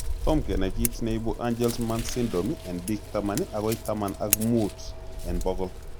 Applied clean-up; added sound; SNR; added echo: none; Scissors; 3 dB; none.